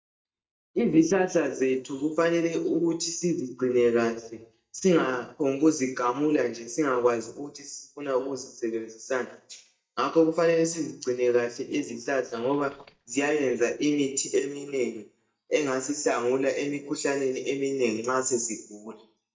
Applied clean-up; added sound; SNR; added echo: neural mask model DeepFilterNet 3.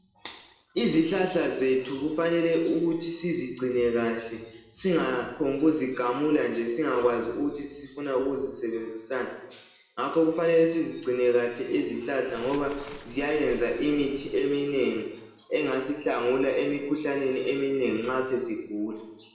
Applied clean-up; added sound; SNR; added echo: none; Waves, surf; 16 dB; reverberation time 0.9 s.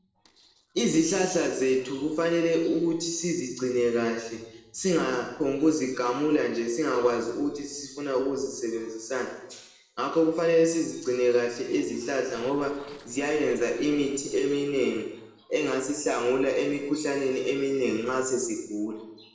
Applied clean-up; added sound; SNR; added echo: neural separator model SepFormer DNS4.